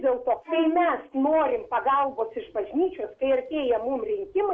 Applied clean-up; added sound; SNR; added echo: neural mask model Resemble Enhance denoiser.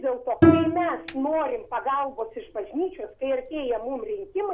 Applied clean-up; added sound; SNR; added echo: none; Bowed string instrument; -3 dB; none.